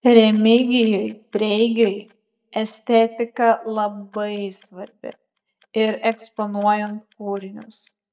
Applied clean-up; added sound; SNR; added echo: neural mask model DeepFilterNet 3.